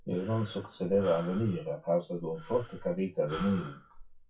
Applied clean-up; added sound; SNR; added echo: classical method WPE with log-MMSE.